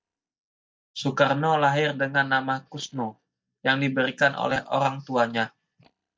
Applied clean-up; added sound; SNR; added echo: neural mask model DeepFilterNet 3.